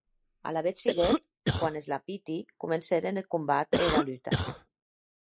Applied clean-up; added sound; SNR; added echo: neural mask model Resemble Enhance denoiser.